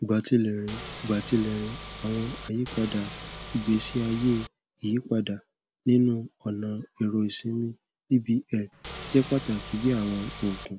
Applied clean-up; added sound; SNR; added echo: none; Engine / Car; 11 dB; none.